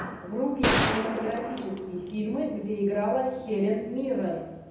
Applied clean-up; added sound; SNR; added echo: none; Gunshot, gunfire; 0 dB; reverberation time 0.9 s.